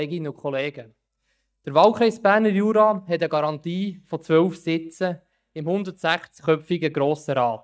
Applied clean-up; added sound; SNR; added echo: neural mask model DeepFilterNet 3.